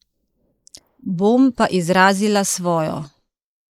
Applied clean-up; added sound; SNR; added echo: neural mask model Resemble Enhance denoiser.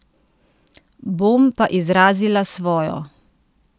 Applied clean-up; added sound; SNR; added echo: none; none; none; none.